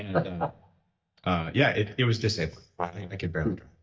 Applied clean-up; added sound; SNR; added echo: neural mask model DeepFilterNet 3.